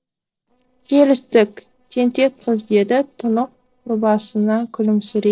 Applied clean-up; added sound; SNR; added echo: neural separator model SepFormer DNS4.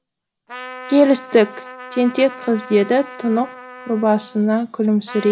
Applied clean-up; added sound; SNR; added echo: none; Trumpet; 17 dB; none.